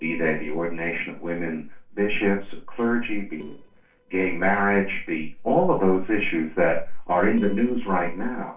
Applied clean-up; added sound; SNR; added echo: neural separator model SepFormer DNS4.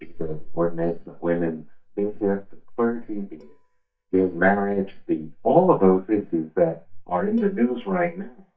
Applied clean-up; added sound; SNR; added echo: neural mask model DeepFilterNet 3.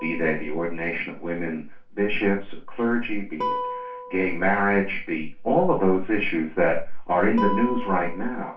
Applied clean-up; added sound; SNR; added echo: none; Guitar; 12 dB; reverberation time 0.3 s.